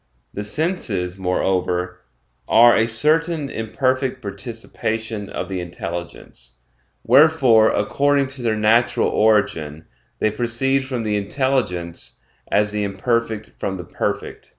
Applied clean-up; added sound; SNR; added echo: none; none; none; none.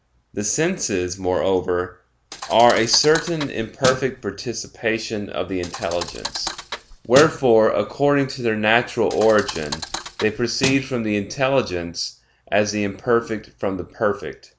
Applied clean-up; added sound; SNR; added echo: none; Thump, thud; 9 dB; none.